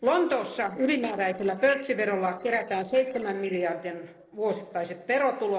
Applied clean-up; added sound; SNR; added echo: neural separator model SepFormer DNS4.